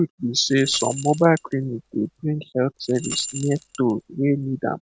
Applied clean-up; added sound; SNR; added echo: none; Rattle / Keys jangling; 13 dB; none.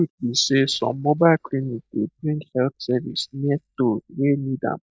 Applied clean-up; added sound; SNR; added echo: neural mask model DeepFilterNet 3.